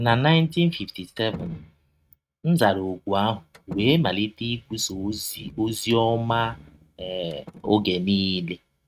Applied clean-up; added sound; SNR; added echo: neural mask model RNNoise.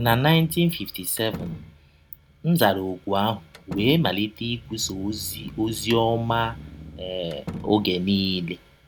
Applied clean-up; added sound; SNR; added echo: none; Engine starting / Accelerating, revving, vroom / Motor vehicle (road) + Slam; 16 dB; none.